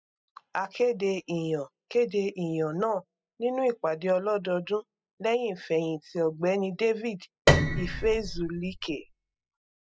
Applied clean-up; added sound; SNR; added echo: classical method spectral subtraction.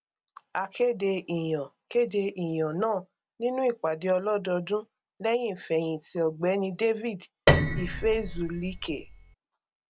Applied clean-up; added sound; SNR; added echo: none; Piano; -2 dB; none.